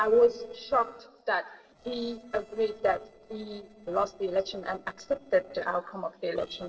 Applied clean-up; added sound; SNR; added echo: neural separator model SepFormer DNS4.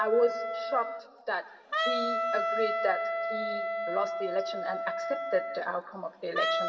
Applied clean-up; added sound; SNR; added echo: none; Wind instrument, woodwind instrument; 0 dB; reverberation time 1.7 s.